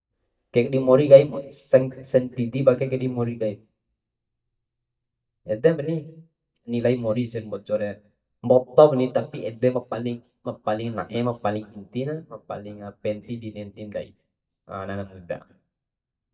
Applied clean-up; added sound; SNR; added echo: neural mask model DeepFilterNet 3.